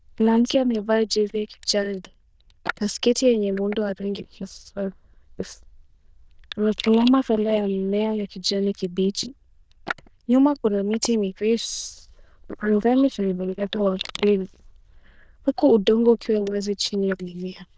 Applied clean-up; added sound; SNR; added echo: neural diffusion model UNIVERSE++.